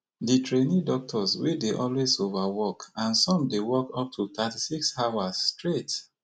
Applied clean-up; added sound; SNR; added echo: none; none; none; none.